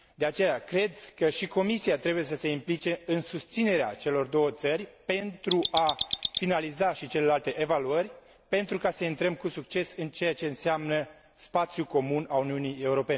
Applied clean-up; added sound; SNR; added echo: none; Mechanisms; 3 dB; none.